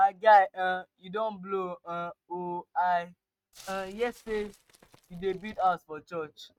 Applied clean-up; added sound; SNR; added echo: neural mask model RNNoise.